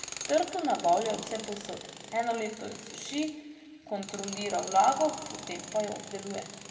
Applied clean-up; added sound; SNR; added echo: none; Tools; 11 dB; reverberation time 1.2 s.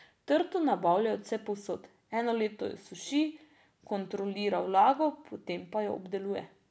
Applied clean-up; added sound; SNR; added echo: none; none; none; none.